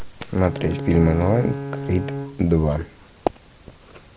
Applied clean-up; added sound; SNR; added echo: none; Bowed string instrument; 7 dB; none.